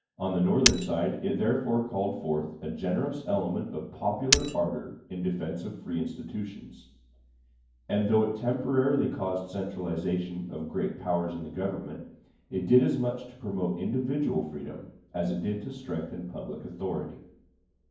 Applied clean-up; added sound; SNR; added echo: none; Shatter; -5 dB; reverberation time 0.9 s.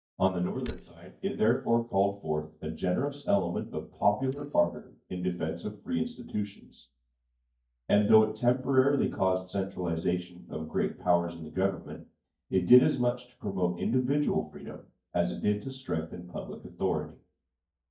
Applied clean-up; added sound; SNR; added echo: neural mask model DeepFilterNet 3.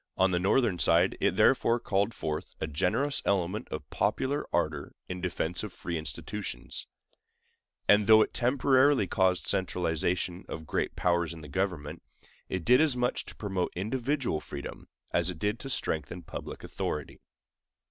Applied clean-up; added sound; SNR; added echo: none; none; none; none.